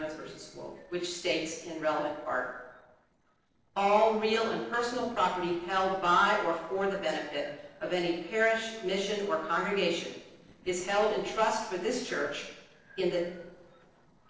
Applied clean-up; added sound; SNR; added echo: neural separator model SepFormer DNS4.